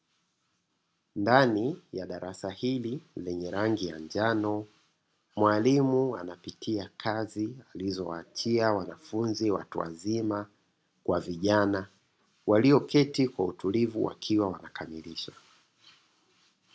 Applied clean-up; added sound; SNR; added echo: none; none; none; none.